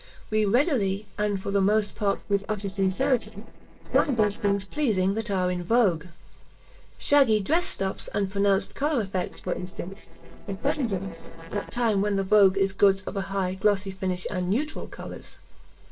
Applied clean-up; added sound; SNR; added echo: neural separator model SepFormer DNS4.